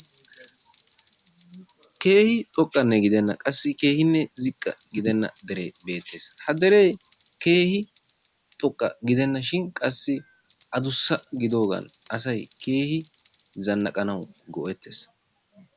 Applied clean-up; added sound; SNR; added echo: none; Bell; 6 dB; none.